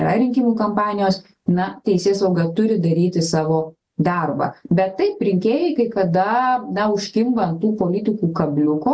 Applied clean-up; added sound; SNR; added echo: none; none; none; none.